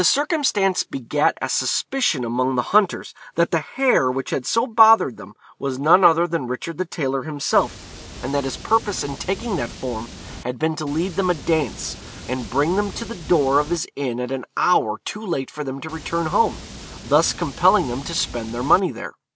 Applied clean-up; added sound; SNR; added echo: none; Water; 14 dB; none.